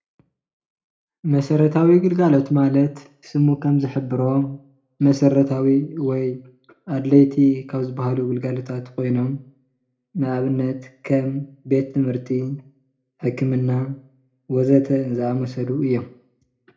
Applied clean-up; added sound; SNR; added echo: none; none; none; reverberation time 0.4 s.